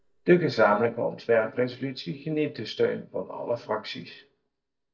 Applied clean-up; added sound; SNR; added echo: neural mask model DeepFilterNet 3.